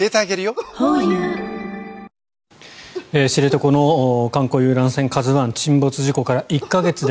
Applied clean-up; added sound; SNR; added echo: none; Cough; 18 dB; none.